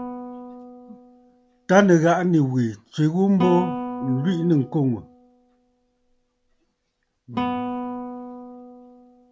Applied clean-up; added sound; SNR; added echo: none; Guitar; 10 dB; none.